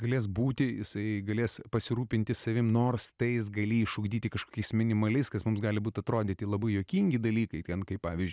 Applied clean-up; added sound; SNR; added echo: none; none; none; none.